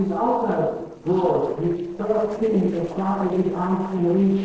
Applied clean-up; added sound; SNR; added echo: neural separator model SepFormer DNS4.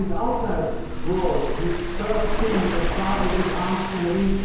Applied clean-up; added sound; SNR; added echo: none; Waves, surf; 0 dB; reverberation time 1.0 s.